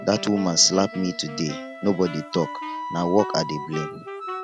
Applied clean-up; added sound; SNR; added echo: none; Wind instrument, woodwind instrument + Wind instrument, woodwind instrument; 9 dB; none.